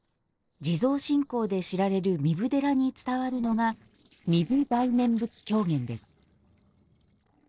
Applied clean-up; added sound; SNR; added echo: neural separator model SepFormer DNS4.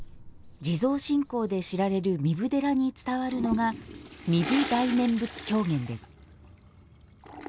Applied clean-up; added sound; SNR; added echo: none; Toilet flush; 12 dB; none.